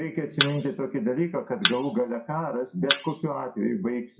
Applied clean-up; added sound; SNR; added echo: classical method WPE with log-MMSE.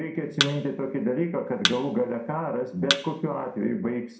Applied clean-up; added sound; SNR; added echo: none; Thump, thud; 4 dB; reverberation time 0.4 s.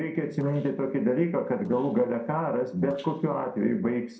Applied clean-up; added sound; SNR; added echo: neural separator model SepFormer DNS4.